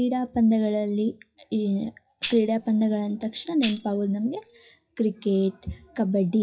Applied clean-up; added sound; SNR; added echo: classical method WPE with log-MMSE.